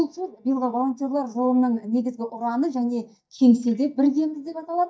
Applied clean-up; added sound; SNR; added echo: neural mask model DeepFilterNet 3.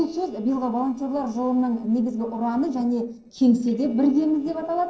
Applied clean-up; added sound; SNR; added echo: neural separator model SepFormer DNS4.